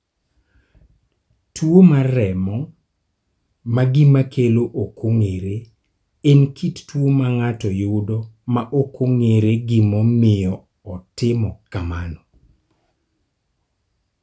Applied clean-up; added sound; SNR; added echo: none; none; none; none.